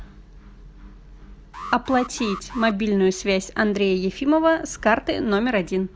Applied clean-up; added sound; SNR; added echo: none; Alarm; 14 dB; none.